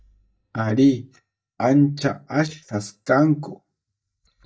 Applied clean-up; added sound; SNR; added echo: neural mask model DeepFilterNet 3.